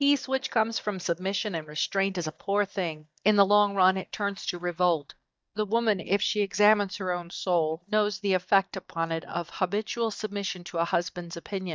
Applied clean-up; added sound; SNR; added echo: neural mask model DeepFilterNet 3.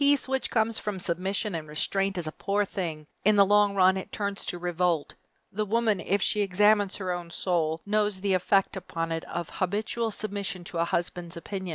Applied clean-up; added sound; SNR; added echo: none; none; none; none.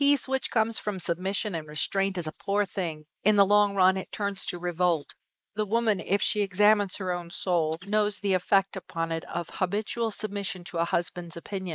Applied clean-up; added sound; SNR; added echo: neural mask model Resemble Enhance denoiser.